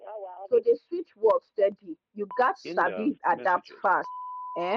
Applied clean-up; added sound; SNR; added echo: neural mask model RNNoise.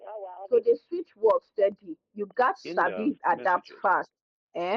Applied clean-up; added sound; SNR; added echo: neural mask model Resemble Enhance denoiser.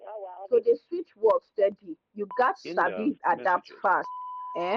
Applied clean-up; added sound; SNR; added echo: none; Telephone; 14 dB; none.